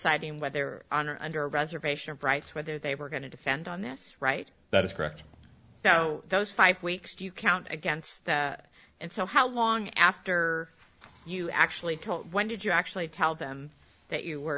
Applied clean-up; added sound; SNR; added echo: none; none; none; none.